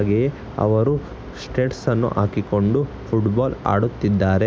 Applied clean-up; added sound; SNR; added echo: none; none; none; none.